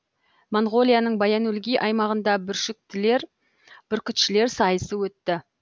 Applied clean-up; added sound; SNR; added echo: none; none; none; none.